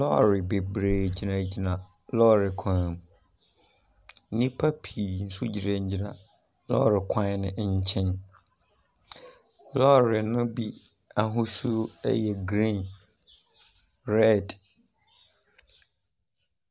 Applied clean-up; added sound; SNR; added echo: none; Breathing; 13 dB; none.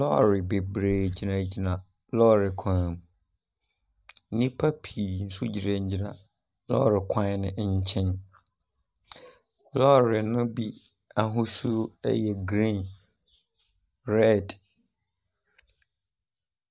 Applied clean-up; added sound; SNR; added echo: neural mask model DeepFilterNet 3.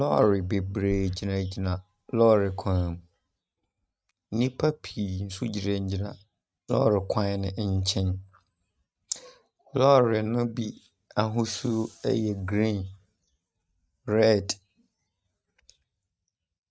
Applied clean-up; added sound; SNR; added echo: neural mask model RNNoise.